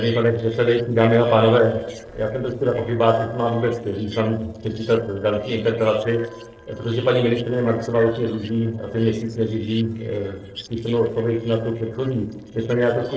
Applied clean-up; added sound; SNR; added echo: neural separator model SepFormer DNS4.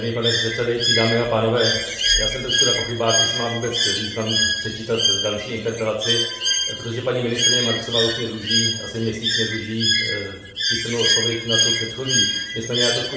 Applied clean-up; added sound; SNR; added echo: none; Bird; -2 dB; reverberation time 0.8 s.